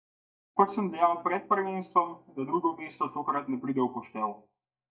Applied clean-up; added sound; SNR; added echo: neural mask model DeepFilterNet 3.